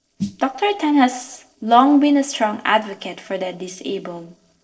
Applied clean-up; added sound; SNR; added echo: neural separator model SepFormer DNS4.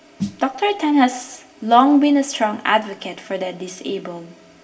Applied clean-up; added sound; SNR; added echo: none; Snare drum; 15 dB; reverberation time 0.6 s.